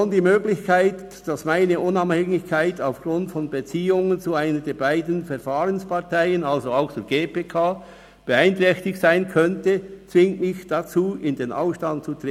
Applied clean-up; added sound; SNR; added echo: none; none; none; none.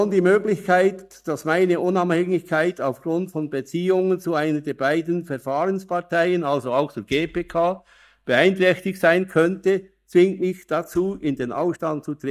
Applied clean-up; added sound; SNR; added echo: neural mask model DeepFilterNet 3.